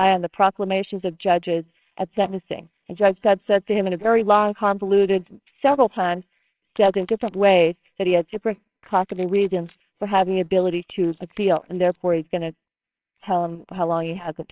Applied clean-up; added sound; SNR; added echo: neural separator model SepFormer WHAMR!.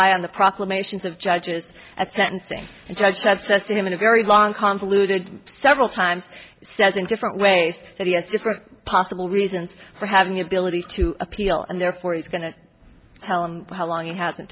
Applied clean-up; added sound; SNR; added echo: none; none; none; none.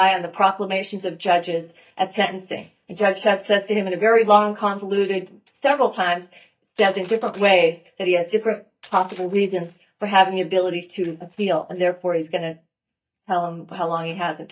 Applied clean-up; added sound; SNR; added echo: neural mask model DeepFilterNet 3.